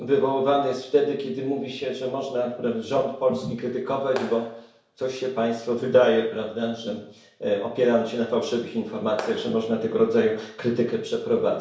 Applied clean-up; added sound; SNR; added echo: none; Clapping; 14 dB; reverberation time 0.6 s.